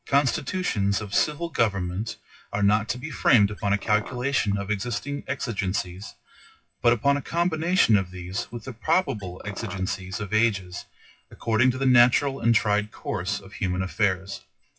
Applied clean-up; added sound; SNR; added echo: classical method WPE with log-MMSE.